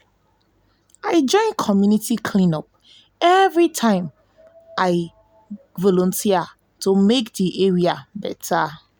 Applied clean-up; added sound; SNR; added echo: none; none; none; none.